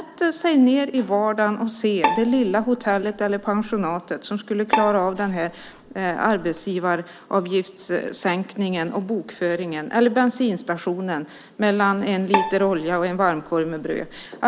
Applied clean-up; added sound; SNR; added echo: none; Bowed string instrument; 7 dB; none.